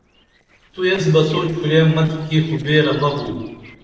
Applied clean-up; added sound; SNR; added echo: neural separator model SepFormer DNS4.